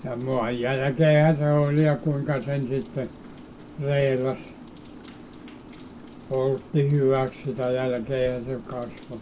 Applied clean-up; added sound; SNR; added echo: none; Rain; 18 dB; reverberation time 0.2 s.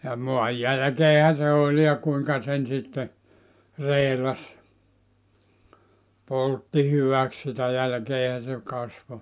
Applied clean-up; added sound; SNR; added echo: none; none; none; none.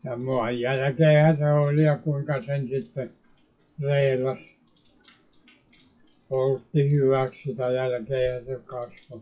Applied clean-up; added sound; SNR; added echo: classical method WPE with log-MMSE.